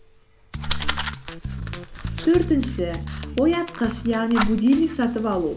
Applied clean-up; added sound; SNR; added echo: none; Fire; 9 dB; none.